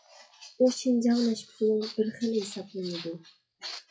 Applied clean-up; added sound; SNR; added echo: classical method WPE with log-MMSE.